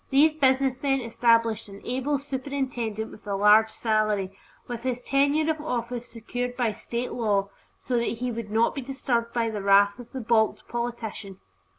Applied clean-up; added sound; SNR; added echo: none; none; none; none.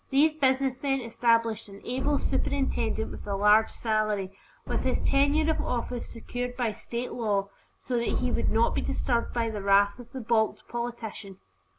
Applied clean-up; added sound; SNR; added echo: none; Boom; -1 dB; none.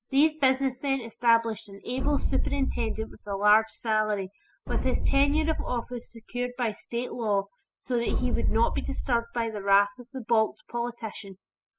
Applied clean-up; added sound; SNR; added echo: classical method spectral subtraction.